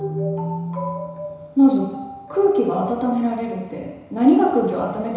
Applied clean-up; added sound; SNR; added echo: none; none; none; reverberation time 1.0 s.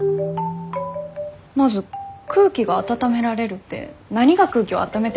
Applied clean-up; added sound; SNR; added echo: none; none; none; none.